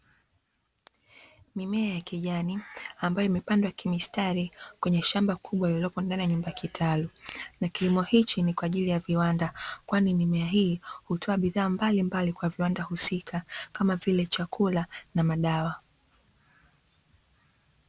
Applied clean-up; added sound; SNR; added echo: none; none; none; none.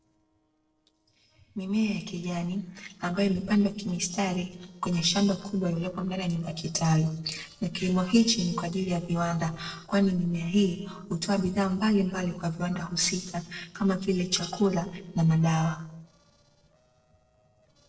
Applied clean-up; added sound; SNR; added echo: neural separator model SepFormer DNS4.